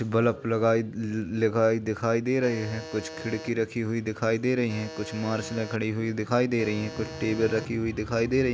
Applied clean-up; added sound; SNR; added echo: none; Alarm; 15 dB; none.